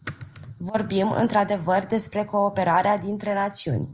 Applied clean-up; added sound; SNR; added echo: none; none; none; none.